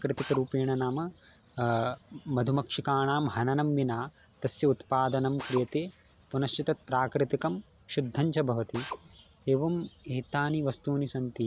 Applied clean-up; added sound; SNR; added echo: none; Bird vocalization, bird call, bird song + Drill; 8 dB; none.